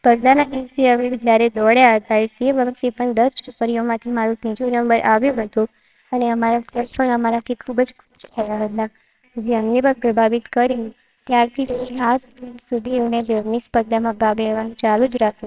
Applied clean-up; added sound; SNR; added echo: neural separator model SepFormer WHAMR!.